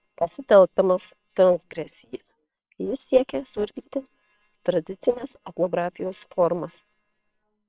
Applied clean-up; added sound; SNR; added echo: neural separator model SepFormer WHAM!.